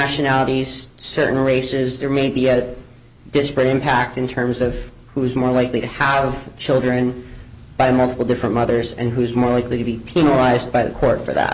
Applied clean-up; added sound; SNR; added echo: none; none; none; none.